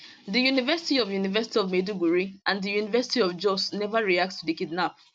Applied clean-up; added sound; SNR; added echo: none; none; none; none.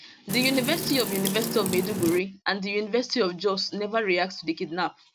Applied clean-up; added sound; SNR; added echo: none; Wind; 4 dB; none.